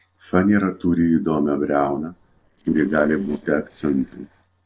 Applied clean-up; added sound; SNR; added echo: neural separator model SepFormer DNS4.